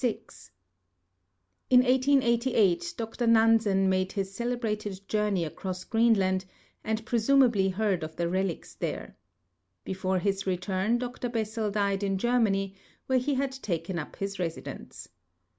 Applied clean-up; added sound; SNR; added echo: none; none; none; none.